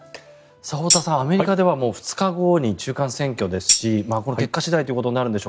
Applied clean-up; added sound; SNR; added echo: none; Tambourine; 2 dB; none.